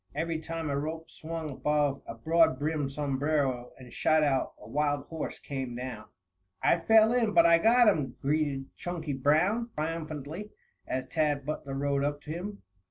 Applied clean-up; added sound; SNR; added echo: none; none; none; none.